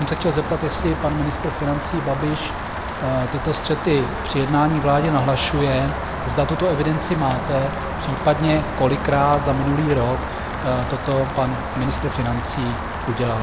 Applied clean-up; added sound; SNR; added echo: none; Rain; 5 dB; none.